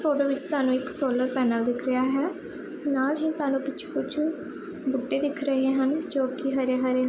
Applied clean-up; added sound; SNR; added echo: none; none; none; none.